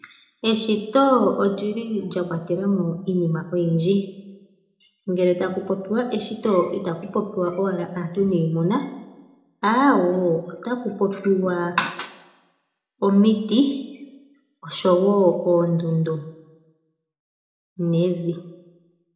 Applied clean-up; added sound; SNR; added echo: none; none; none; reverberation time 0.6 s.